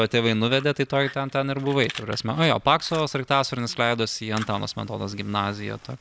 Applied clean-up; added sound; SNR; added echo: none; Fire; 19 dB; none.